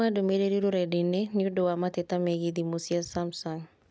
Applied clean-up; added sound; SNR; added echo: none; none; none; none.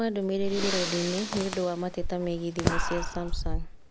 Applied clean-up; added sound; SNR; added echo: none; Zipper (clothing) + Breathing; 1 dB; none.